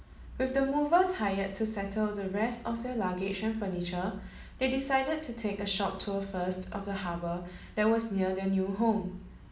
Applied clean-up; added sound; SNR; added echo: none; none; none; none.